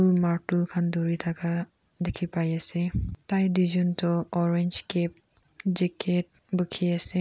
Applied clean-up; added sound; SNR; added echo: none; none; none; none.